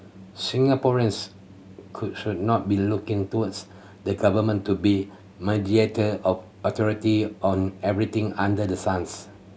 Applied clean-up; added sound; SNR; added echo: none; none; none; none.